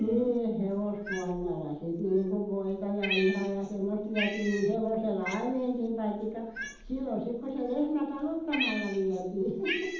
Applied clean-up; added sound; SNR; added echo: none; Cat; 10 dB; reverberation time 0.8 s.